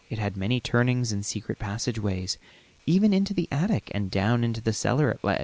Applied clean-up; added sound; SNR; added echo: none; none; none; none.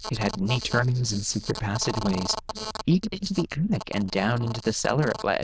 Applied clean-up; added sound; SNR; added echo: neural diffusion model UNIVERSE++.